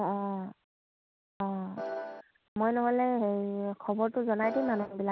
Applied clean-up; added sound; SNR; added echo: none; Piano; 6 dB; none.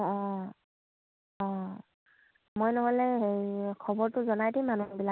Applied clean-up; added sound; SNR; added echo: none; none; none; none.